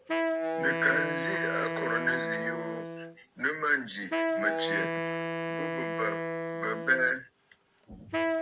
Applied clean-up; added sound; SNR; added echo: none; Wind instrument, woodwind instrument; 0 dB; none.